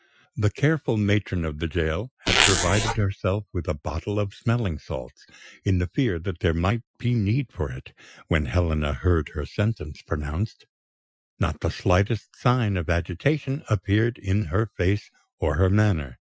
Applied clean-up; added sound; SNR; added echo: classical method Wiener filter.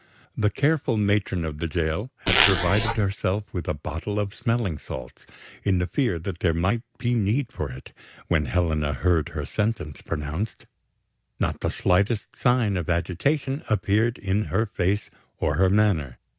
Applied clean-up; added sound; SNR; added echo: none; Zipper (clothing); -3 dB; none.